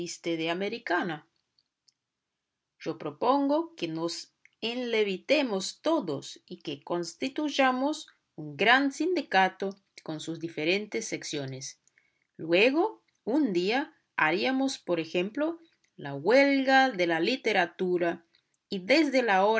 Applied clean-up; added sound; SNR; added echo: none; none; none; none.